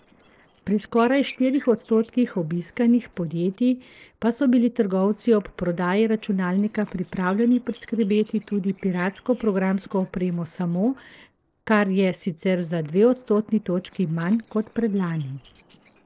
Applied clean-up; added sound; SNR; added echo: neural separator model SepFormer DNS4.